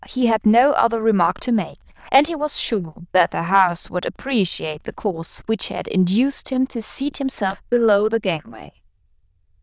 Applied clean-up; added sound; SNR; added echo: neural diffusion model UNIVERSE++.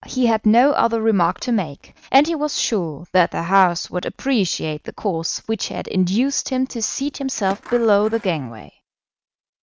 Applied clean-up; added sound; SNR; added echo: neural mask model RNNoise.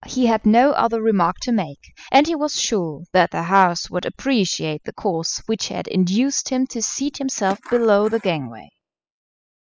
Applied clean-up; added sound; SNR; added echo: classical method spectral subtraction.